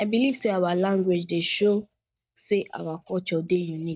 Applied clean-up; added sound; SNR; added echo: neural mask model DeepFilterNet 3.